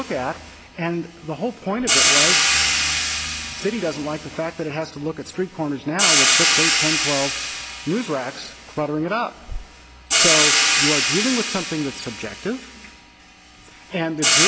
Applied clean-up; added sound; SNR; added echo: none; Hi-hat; -5 dB; none.